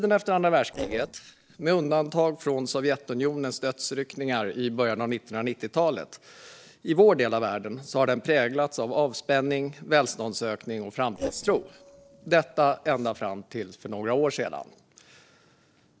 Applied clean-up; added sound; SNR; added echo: neural separator model SepFormer DNS4.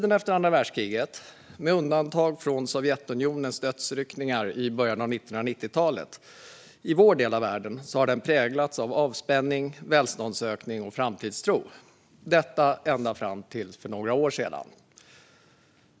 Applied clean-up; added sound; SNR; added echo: none; none; none; none.